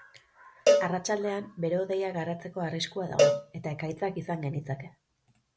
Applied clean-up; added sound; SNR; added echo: none; Cowbell; -3 dB; none.